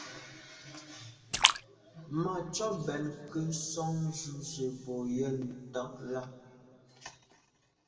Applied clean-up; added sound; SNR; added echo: none; Splash, splatter; -4 dB; reverberation time 2.4 s.